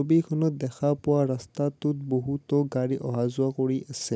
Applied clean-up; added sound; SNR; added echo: none; none; none; none.